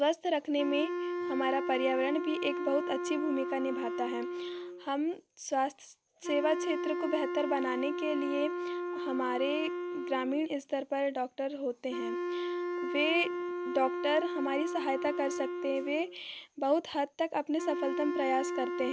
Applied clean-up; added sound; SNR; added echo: none; Wind instrument, woodwind instrument; 4 dB; none.